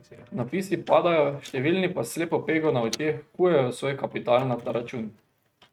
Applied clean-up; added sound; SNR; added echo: neural mask model RNNoise.